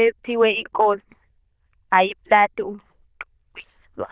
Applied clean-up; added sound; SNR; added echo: neural diffusion model UNIVERSE++.